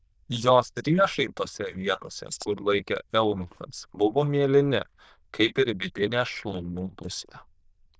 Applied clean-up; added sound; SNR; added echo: neural diffusion model UNIVERSE++.